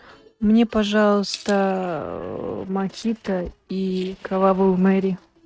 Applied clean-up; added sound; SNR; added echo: neural mask model RNNoise.